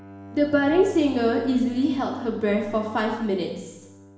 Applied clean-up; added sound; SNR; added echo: none; Bowed string instrument; 18 dB; reverberation time 0.9 s.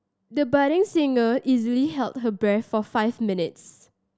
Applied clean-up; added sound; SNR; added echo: none; none; none; none.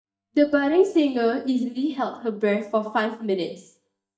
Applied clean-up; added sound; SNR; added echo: neural mask model DeepFilterNet 3.